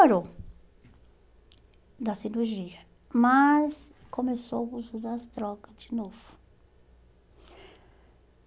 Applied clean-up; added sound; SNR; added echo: none; none; none; none.